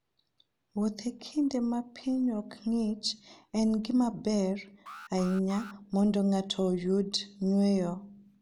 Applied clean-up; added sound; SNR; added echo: none; Alarm; 19 dB; none.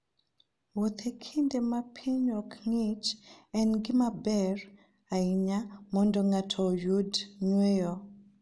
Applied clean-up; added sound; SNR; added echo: none; none; none; none.